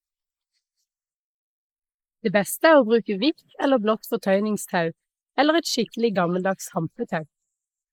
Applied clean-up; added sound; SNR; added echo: neural mask model Resemble Enhance denoiser.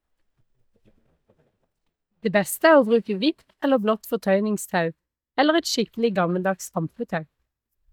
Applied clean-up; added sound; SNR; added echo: neural mask model DeepFilterNet 3.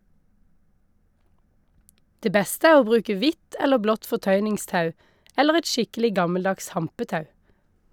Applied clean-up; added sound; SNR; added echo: none; none; none; none.